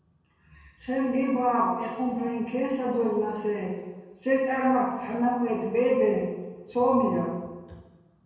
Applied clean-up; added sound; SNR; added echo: none; none; none; reverberation time 1.2 s.